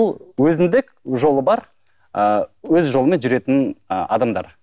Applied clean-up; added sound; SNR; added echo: none; none; none; none.